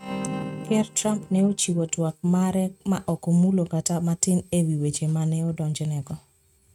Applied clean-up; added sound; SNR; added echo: neural mask model RNNoise.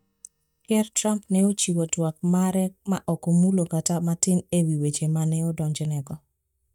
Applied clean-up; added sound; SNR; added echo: neural mask model DeepFilterNet 3.